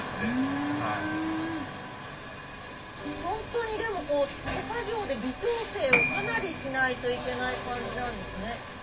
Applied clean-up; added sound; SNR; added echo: none; Piano; 7 dB; reverberation time 0.2 s.